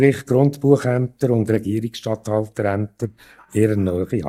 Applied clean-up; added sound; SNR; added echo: neural mask model DeepFilterNet 3.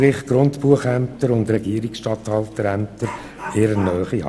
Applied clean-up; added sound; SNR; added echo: none; Dog; 19 dB; none.